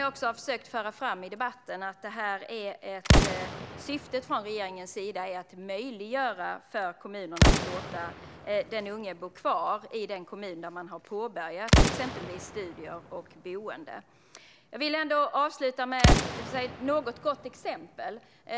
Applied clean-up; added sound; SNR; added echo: none; Explosion; -3 dB; none.